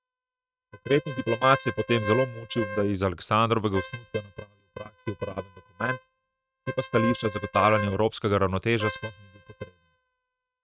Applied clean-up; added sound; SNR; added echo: neural mask model RNNoise.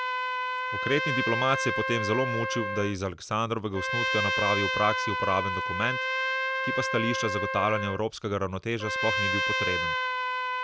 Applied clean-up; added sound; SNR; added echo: none; Trumpet; -1 dB; none.